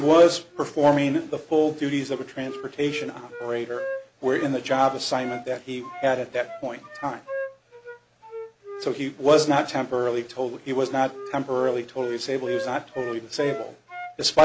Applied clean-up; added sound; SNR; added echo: none; Wind instrument, woodwind instrument; 14 dB; none.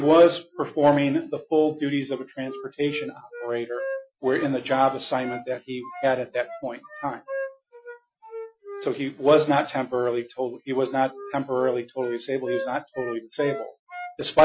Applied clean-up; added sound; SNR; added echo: classical method Wiener filter.